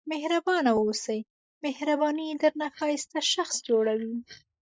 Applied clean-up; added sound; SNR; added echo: neural mask model Resemble Enhance denoiser.